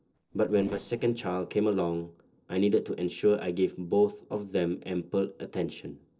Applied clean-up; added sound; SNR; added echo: neural separator model SepFormer DNS4.